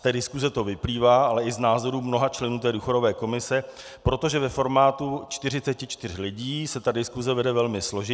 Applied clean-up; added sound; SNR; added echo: none; none; none; none.